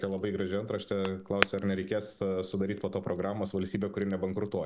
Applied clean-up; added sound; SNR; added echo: none; Crackle; 9 dB; none.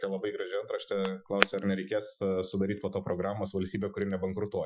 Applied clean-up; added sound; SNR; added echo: classical method Wiener filter.